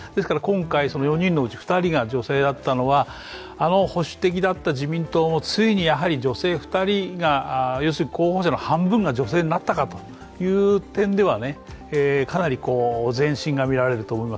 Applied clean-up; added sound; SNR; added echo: none; none; none; none.